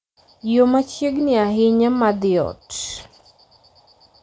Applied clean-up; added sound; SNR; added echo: none; none; none; none.